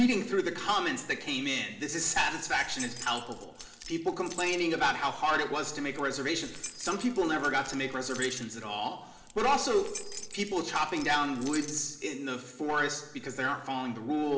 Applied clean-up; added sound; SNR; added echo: none; Keys jangling; 15 dB; reverberation time 1.4 s.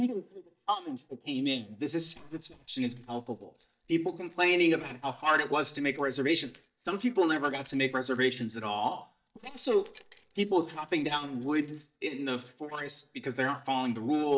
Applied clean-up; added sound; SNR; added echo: neural mask model DeepFilterNet 3.